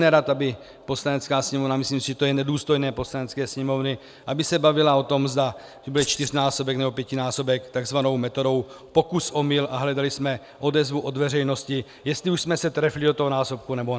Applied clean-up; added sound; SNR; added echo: none; Keys jangling; 13 dB; none.